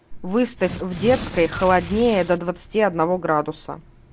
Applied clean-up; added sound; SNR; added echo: none; Tearing; 9 dB; none.